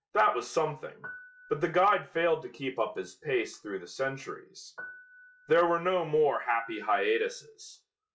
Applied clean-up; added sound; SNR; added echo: classical method log-MMSE.